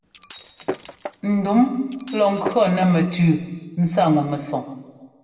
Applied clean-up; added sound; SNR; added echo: none; Shatter; 11 dB; reverberation time 1.2 s.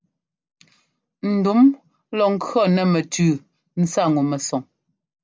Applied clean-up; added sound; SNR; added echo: none; none; none; none.